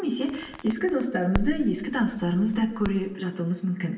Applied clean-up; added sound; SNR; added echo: none; Crackle; 9 dB; reverberation time 0.8 s.